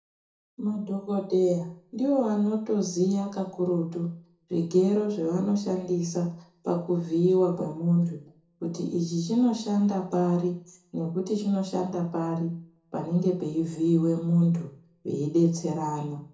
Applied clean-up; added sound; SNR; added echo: none; none; none; reverberation time 0.5 s.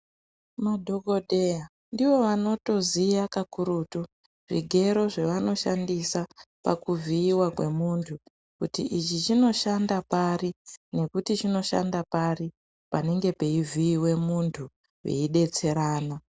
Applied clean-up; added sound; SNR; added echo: none; none; none; none.